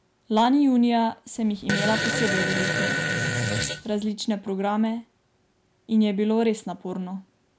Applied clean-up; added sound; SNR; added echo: none; Fart; 0 dB; none.